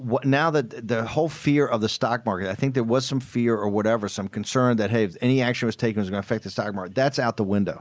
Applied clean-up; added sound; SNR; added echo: none; none; none; none.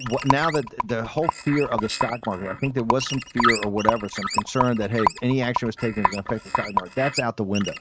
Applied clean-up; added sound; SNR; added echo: neural mask model RNNoise.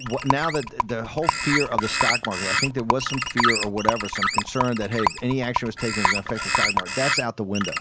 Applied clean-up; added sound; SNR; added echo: none; Bird + Rattle; -2 dB; none.